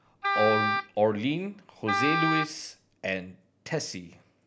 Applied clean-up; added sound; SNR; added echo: none; Wind instrument, woodwind instrument; -1 dB; none.